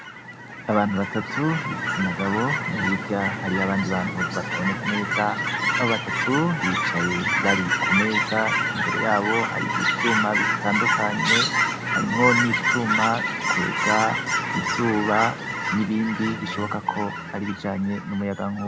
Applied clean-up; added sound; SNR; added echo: none; Chirp, tweet / Fowl; -1 dB; none.